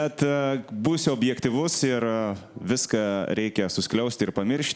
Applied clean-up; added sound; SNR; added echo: none; none; none; none.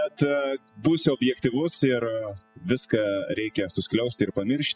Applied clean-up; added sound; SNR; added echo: classical method spectral subtraction.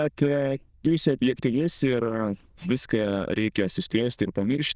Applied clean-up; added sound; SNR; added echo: neural diffusion model UNIVERSE++.